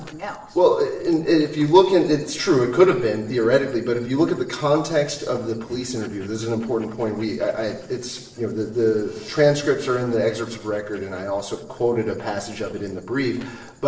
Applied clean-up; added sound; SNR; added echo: neural separator model SepFormer DNS4.